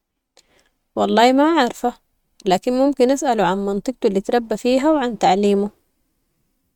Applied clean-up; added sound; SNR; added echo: neural mask model RNNoise.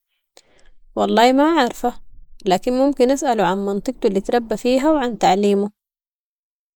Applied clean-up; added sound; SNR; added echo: neural mask model Resemble Enhance denoiser.